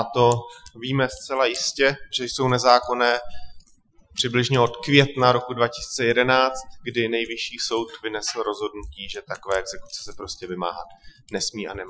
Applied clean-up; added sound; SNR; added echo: classical method Wiener filter.